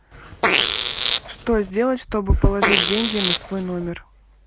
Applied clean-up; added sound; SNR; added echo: none; Fart; 0 dB; none.